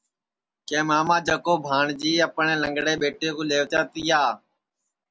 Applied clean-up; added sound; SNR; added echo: none; none; none; none.